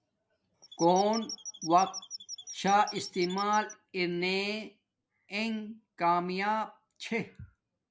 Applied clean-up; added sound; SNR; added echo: none; Squeak / Chirp, tweet; 12 dB; none.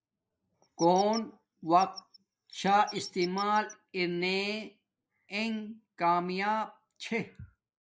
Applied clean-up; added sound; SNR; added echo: neural mask model Resemble Enhance denoiser.